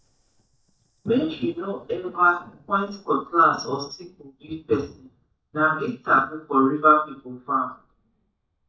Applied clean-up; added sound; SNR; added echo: neural mask model DeepFilterNet 3.